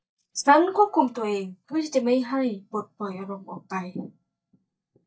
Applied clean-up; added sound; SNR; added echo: neural mask model DeepFilterNet 3.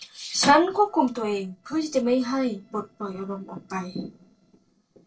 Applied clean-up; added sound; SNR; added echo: neural separator model SepFormer DNS4.